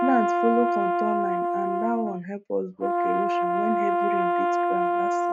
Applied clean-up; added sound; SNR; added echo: neural mask model RNNoise.